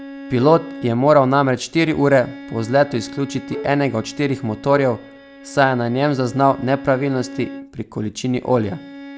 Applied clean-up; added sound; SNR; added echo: none; Bowed string instrument + Bowed string instrument; 16 dB; none.